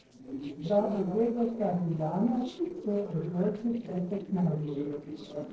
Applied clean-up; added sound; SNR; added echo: neural separator model SepFormer DNS4.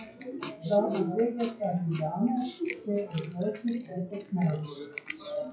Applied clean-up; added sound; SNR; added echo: classical method WPE with log-MMSE.